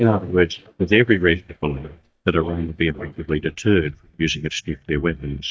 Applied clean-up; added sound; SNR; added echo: neural mask model DeepFilterNet 3.